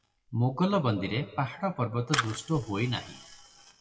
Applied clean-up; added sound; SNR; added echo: classical method WPE with log-MMSE.